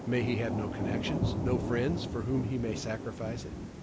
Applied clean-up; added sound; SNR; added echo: none; Thunder / Rain; 1 dB; none.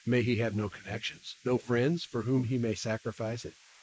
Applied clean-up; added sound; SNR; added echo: neural mask model Resemble Enhance denoiser.